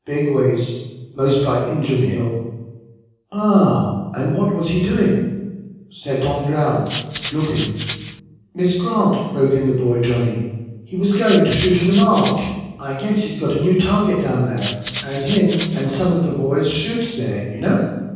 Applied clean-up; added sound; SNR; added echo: none; Rattle (instrument); 11 dB; reverberation time 1.3 s.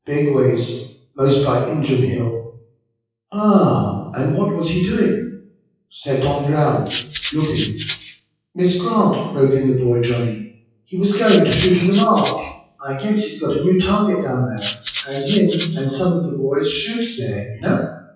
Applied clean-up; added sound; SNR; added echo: classical method WPE with log-MMSE.